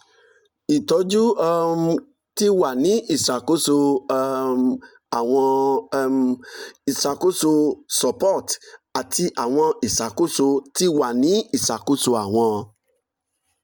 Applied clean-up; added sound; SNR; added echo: none; none; none; none.